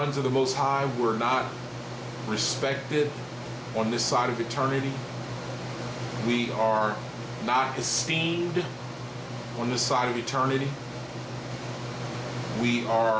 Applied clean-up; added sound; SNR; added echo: none; none; none; none.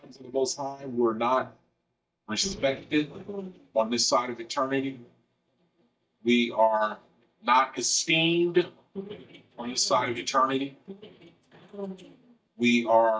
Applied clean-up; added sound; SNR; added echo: neural mask model DeepFilterNet 3.